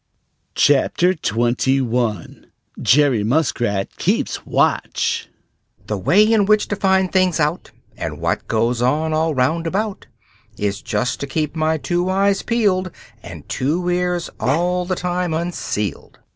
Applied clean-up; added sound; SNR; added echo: none; Bark; 12 dB; none.